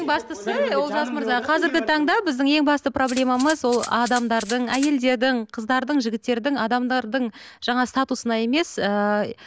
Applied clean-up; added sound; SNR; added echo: none; Rattle (instrument); 15 dB; none.